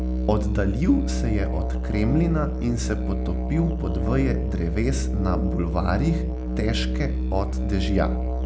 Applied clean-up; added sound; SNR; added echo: none; Musical instrument; -1 dB; none.